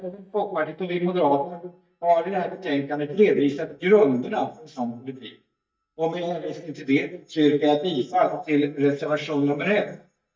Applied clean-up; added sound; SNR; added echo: neural mask model DeepFilterNet 3.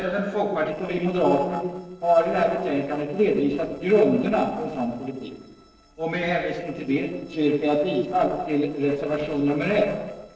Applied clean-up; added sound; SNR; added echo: neural separator model SepFormer DNS4.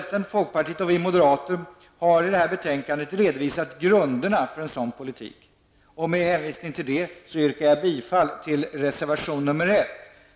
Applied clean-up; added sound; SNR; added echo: none; none; none; none.